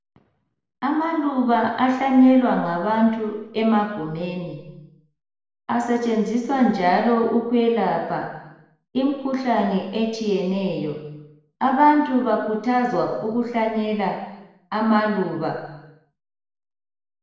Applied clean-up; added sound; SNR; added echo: none; none; none; reverberation time 1.0 s.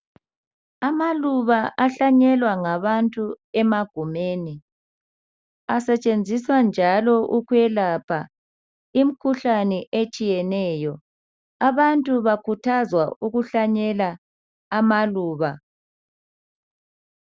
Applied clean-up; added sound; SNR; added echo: none; none; none; none.